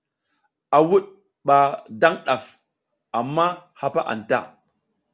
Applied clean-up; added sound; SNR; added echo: none; none; none; none.